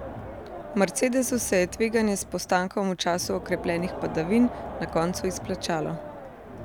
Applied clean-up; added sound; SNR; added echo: none; Crowd; 11 dB; none.